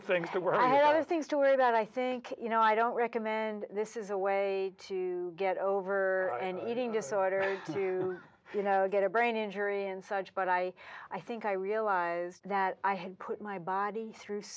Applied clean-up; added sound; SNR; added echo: none; none; none; none.